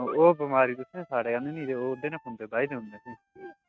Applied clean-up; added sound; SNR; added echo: neural mask model RNNoise.